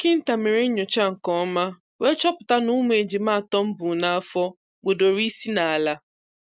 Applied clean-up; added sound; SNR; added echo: none; none; none; none.